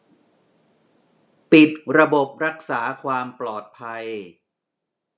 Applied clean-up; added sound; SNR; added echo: none; none; none; none.